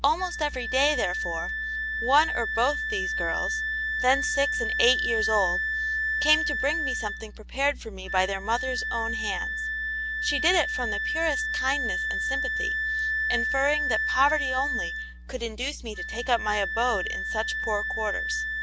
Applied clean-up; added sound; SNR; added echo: none; Wind instrument, woodwind instrument; 0 dB; none.